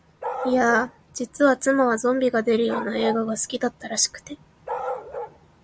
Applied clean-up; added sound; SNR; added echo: none; Bark; 11 dB; none.